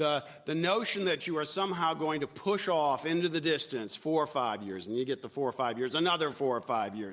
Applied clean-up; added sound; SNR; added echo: none; none; none; none.